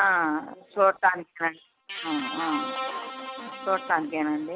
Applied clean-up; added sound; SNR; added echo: none; Guitar; 10 dB; none.